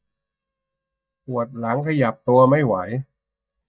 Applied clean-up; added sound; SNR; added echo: neural mask model DeepFilterNet 3.